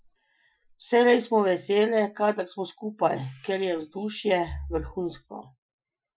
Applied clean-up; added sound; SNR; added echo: classical method Wiener filter.